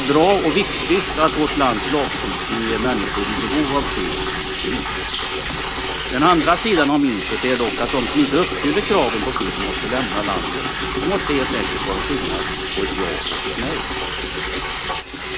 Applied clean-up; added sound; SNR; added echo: none; Liquid; 1 dB; none.